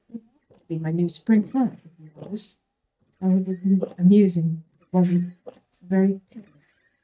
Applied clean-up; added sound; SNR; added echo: neural mask model DeepFilterNet 3.